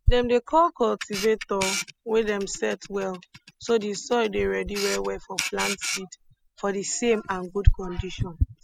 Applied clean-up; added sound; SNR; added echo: classical method spectral subtraction.